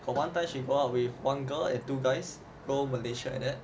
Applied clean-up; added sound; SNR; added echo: none; none; none; none.